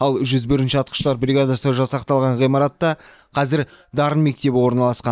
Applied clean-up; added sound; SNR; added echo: neural mask model DeepFilterNet 3.